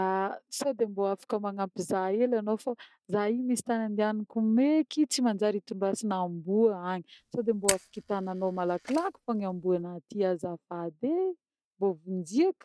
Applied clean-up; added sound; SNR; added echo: neural mask model RNNoise.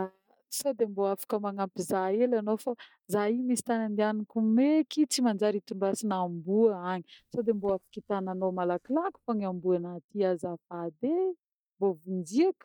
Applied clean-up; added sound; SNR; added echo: neural mask model DeepFilterNet 3.